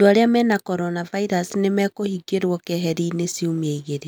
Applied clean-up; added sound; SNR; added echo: none; none; none; none.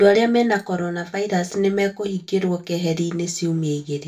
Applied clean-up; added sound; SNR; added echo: none; none; none; reverberation time 0.2 s.